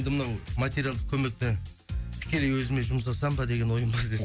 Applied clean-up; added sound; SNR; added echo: none; none; none; none.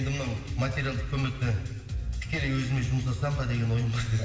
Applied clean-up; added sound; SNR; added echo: none; none; none; reverberation time 2.4 s.